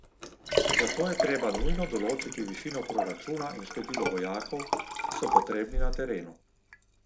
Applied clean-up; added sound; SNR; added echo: none; Liquid; -3 dB; none.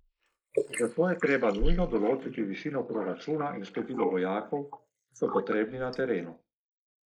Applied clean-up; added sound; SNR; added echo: neural mask model Resemble Enhance denoiser.